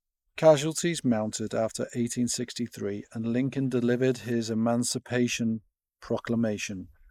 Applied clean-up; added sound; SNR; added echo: neural mask model Resemble Enhance denoiser.